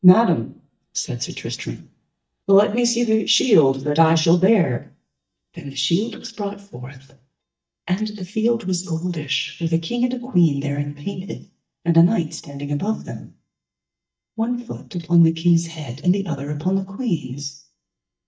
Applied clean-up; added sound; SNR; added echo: neural mask model DeepFilterNet 3.